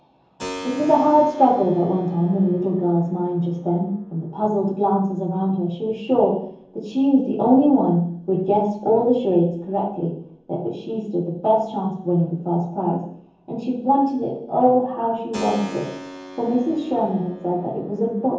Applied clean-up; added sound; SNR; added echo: none; Keyboard (musical); 20 dB; reverberation time 0.7 s.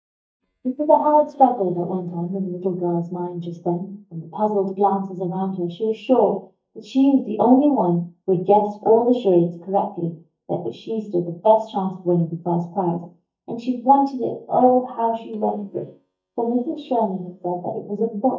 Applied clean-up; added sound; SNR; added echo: neural mask model DeepFilterNet 3.